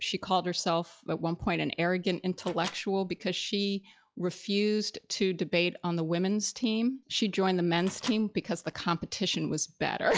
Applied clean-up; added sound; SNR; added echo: classical method log-MMSE.